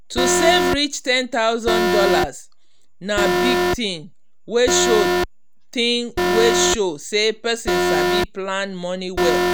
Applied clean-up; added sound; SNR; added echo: none; Alarm; 0 dB; none.